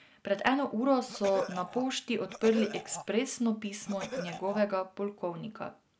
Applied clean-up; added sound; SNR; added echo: none; Cough; 10 dB; none.